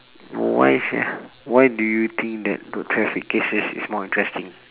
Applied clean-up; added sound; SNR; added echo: none; none; none; none.